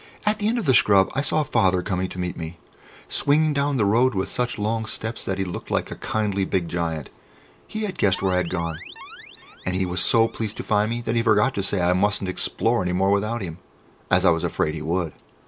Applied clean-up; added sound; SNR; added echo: none; Alarm; 17 dB; none.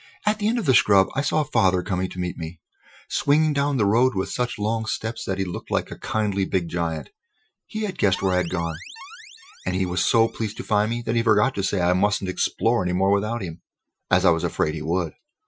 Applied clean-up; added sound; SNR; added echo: classical method Wiener filter.